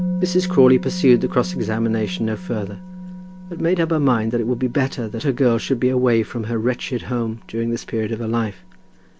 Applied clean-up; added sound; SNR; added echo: none; Musical instrument; 11 dB; none.